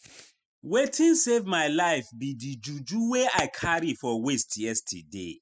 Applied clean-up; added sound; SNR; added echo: classical method spectral subtraction.